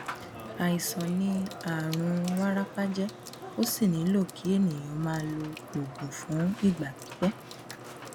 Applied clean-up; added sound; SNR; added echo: none; Sink (filling or washing) / Water tap, faucet / Water; 13 dB; none.